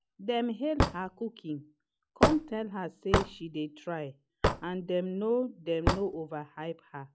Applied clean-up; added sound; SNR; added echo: classical method log-MMSE.